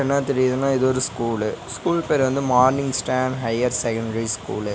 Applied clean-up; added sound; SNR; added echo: none; none; none; none.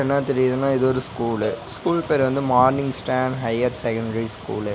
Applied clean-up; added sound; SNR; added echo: none; Cowbell; 19 dB; none.